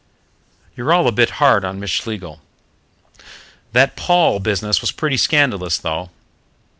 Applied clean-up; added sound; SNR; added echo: none; none; none; none.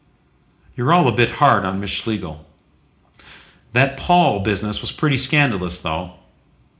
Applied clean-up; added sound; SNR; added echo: none; none; none; reverberation time 0.4 s.